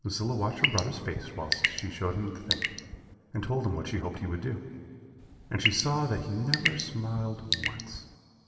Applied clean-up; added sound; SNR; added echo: none; Drip / Sink (filling or washing) / Water tap, faucet / Water; 1 dB; reverberation time 2.9 s.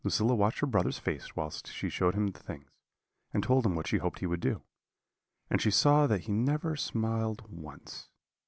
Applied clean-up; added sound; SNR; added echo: none; none; none; none.